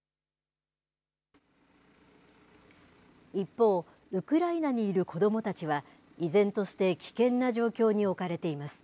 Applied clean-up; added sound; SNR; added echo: none; none; none; none.